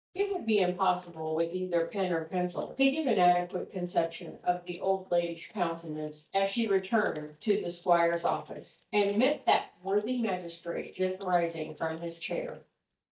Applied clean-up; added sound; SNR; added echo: neural mask model DeepFilterNet 3.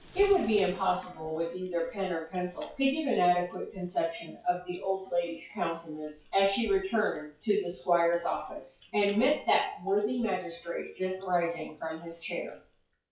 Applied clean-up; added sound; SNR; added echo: classical method WPE with log-MMSE.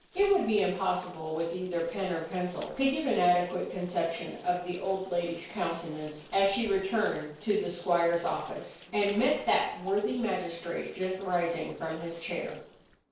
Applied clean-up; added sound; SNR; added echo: neural separator model SepFormer DNS4.